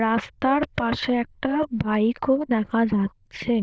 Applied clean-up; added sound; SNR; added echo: neural diffusion model UNIVERSE++.